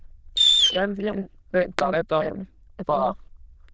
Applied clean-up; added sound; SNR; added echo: neural diffusion model UNIVERSE++.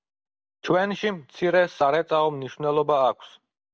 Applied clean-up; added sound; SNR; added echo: none; none; none; none.